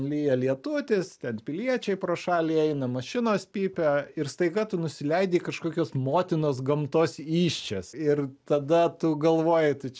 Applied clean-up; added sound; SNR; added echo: none; none; none; none.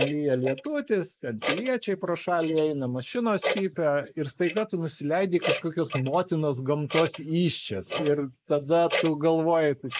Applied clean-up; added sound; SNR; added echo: neural mask model Resemble Enhance denoiser.